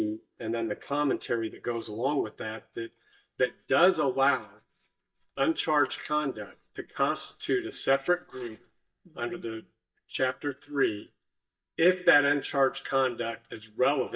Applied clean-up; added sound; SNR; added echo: neural mask model DeepFilterNet 3.